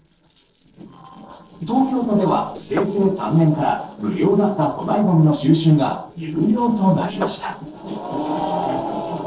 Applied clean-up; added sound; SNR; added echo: neural separator model SepFormer DNS4.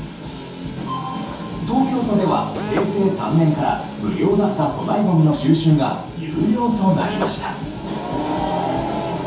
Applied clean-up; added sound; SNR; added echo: none; Drill; 9 dB; reverberation time 0.6 s.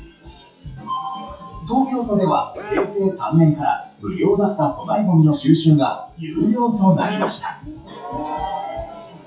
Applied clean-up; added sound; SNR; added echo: classical method WPE with log-MMSE.